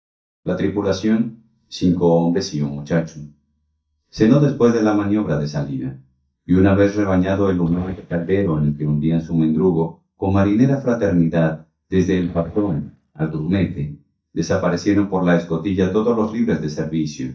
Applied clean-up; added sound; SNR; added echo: neural mask model DeepFilterNet 3.